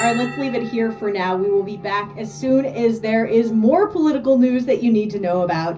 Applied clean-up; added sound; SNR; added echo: none; Bell; 17 dB; reverberation time 0.4 s.